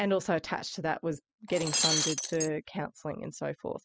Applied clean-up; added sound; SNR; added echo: classical method spectral subtraction.